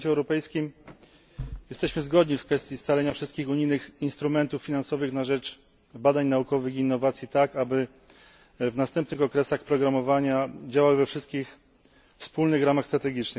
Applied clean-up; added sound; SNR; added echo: none; none; none; none.